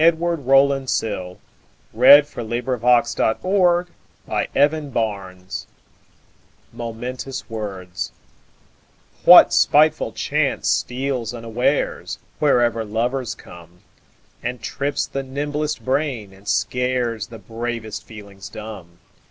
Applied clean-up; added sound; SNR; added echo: none; none; none; none.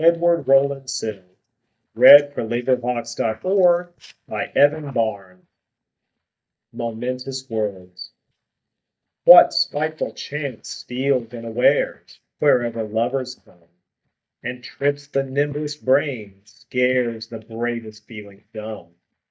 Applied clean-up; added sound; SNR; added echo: neural mask model DeepFilterNet 3.